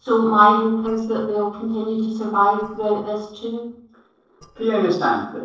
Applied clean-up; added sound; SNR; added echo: neural separator model SepFormer DNS4.